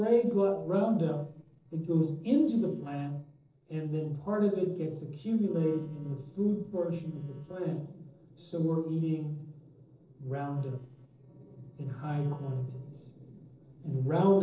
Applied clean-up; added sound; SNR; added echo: neural separator model SepFormer DNS4.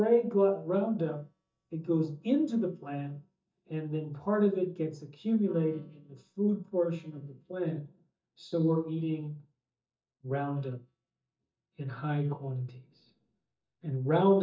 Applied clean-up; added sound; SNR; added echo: neural mask model DeepFilterNet 3.